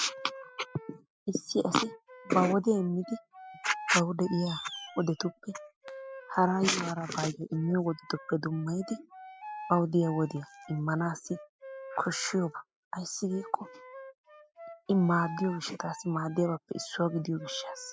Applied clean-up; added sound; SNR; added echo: classical method spectral subtraction.